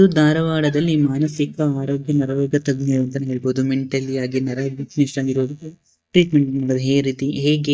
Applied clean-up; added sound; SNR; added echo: neural mask model DeepFilterNet 3.